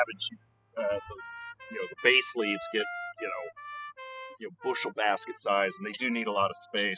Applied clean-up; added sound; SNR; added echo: classical method spectral subtraction.